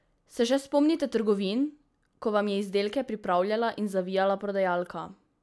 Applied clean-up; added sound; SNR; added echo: none; none; none; none.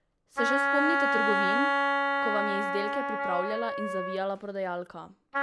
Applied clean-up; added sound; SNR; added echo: none; Wind instrument, woodwind instrument; -5 dB; none.